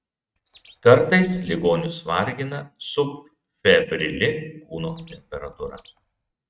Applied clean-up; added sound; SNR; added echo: neural mask model RNNoise.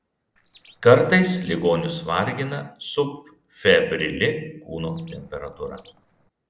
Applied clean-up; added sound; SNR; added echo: neural separator model SepFormer DNS4.